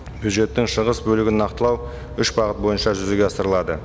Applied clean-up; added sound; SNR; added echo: none; Aircraft; 13 dB; none.